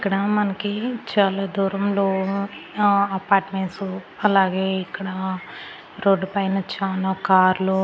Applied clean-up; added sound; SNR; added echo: none; none; none; none.